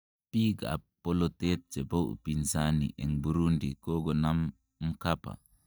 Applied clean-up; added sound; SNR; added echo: neural mask model DeepFilterNet 3.